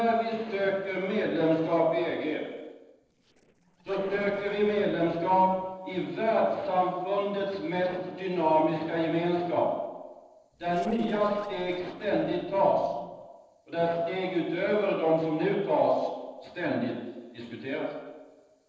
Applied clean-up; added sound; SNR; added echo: neural separator model SepFormer DNS4.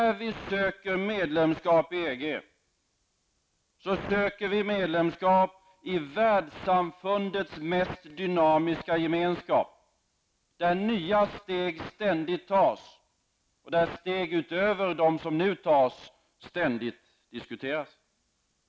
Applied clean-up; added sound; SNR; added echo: none; none; none; none.